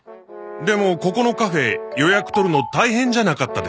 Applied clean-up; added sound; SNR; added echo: none; none; none; none.